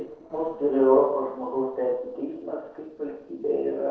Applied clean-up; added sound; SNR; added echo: neural separator model SepFormer DNS4.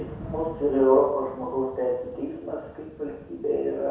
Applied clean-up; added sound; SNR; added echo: none; Thunder / Rain; 17 dB; reverberation time 0.7 s.